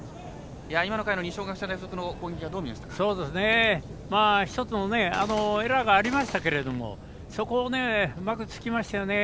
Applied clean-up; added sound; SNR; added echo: none; Gunshot, gunfire; 14 dB; none.